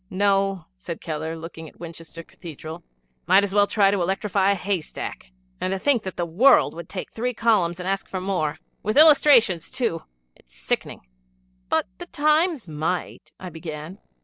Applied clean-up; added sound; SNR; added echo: neural separator model SepFormer DNS4.